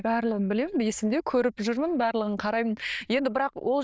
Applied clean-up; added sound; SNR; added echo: neural diffusion model UNIVERSE++.